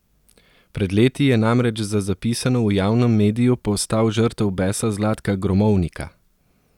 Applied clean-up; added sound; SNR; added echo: none; none; none; none.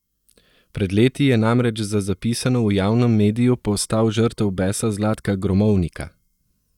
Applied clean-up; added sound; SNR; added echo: neural mask model DeepFilterNet 3.